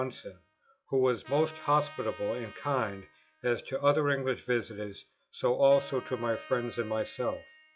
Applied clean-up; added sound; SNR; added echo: classical method log-MMSE.